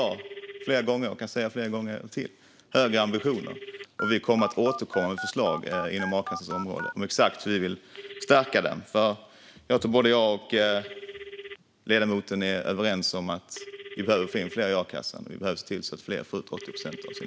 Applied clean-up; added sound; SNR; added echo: none; Telephone; 14 dB; none.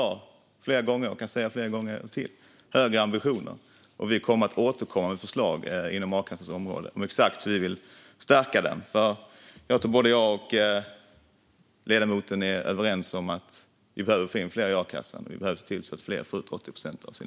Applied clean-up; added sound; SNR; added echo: none; none; none; none.